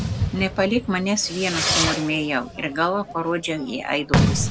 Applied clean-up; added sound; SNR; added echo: none; Fireworks; 1 dB; none.